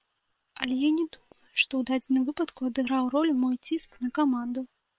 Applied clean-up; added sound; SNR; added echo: neural separator model SepFormer WHAM!.